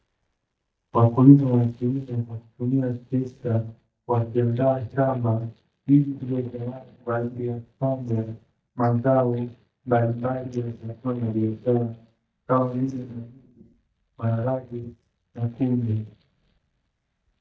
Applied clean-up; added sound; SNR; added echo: neural mask model DeepFilterNet 3.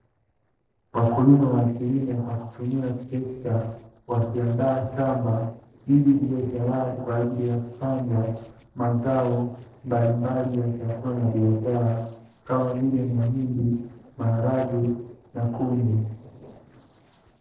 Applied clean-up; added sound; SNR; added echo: neural separator model SepFormer DNS4.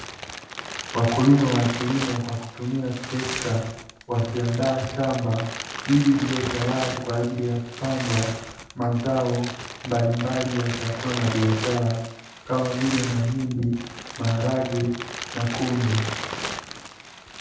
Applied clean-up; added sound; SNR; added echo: none; Crumpling, crinkling; 9 dB; reverberation time 0.8 s.